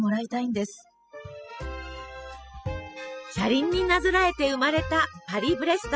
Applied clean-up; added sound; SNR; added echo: classical method spectral subtraction.